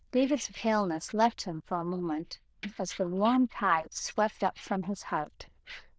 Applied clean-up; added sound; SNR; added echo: neural diffusion model UNIVERSE++.